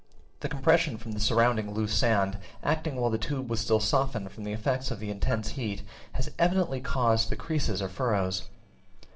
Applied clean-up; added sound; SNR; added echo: neural separator model SepFormer DNS4.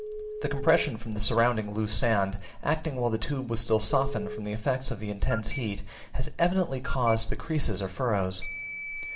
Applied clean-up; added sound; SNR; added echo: none; Telephone; 15 dB; reverberation time 0.5 s.